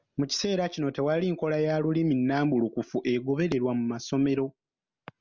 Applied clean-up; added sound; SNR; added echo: none; none; none; none.